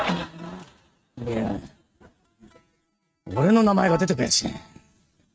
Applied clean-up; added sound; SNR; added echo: neural mask model RNNoise.